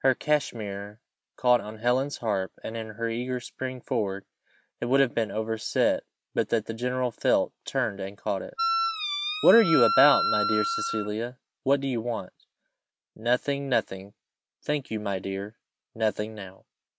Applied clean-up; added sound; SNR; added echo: none; Wind instrument, woodwind instrument; 1 dB; none.